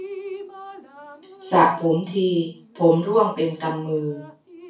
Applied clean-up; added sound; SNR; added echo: none; Drip; 17 dB; reverberation time 0.3 s.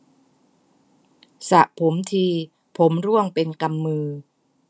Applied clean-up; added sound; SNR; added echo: none; none; none; none.